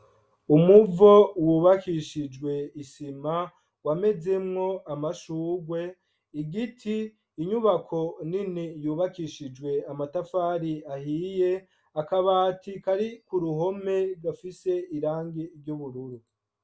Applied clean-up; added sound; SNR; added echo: none; none; none; none.